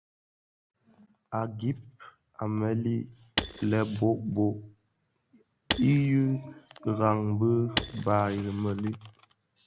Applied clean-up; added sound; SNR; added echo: none; Shatter / Crushing; 9 dB; none.